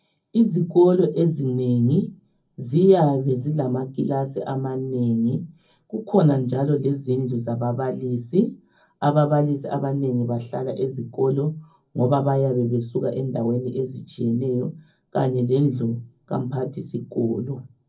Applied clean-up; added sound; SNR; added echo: none; none; none; reverberation time 0.4 s.